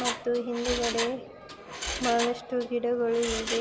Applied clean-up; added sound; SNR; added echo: none; Mechanisms; 6 dB; none.